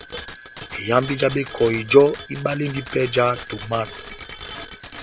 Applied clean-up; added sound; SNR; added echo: none; Bicycle bell; 14 dB; none.